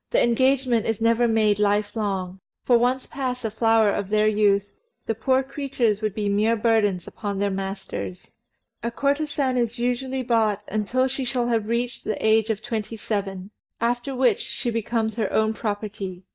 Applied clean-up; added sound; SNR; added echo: neural mask model DeepFilterNet 3.